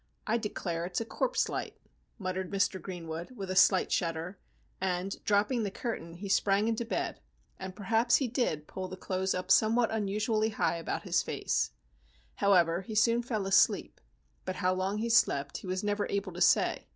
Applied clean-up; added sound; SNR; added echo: none; none; none; none.